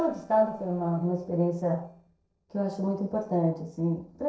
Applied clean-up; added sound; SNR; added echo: neural separator model SepFormer DNS4.